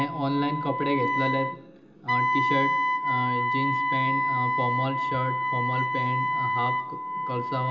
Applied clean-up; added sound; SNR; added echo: none; Wind instrument, woodwind instrument; -4 dB; reverberation time 0.2 s.